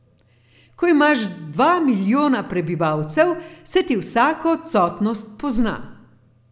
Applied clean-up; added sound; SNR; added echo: none; none; none; none.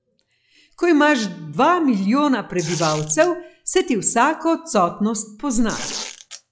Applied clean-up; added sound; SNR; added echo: classical method log-MMSE.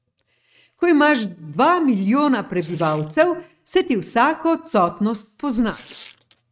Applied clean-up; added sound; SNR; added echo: neural mask model RNNoise.